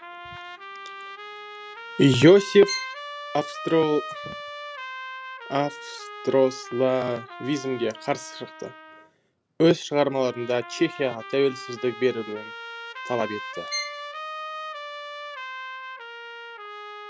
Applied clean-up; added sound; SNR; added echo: none; Trumpet + Bowed string instrument; 12 dB; none.